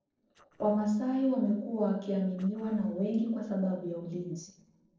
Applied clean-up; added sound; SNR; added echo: neural separator model SepFormer DNS4.